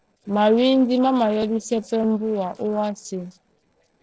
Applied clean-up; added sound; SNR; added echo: neural separator model SepFormer DNS4.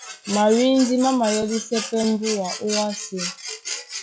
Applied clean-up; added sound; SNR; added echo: classical method log-MMSE.